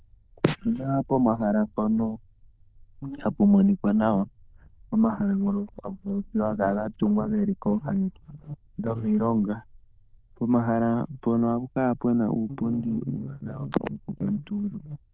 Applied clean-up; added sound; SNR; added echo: neural diffusion model UNIVERSE++.